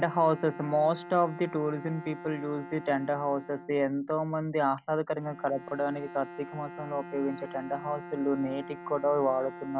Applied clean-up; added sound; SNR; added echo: none; Bowed string instrument; 15 dB; none.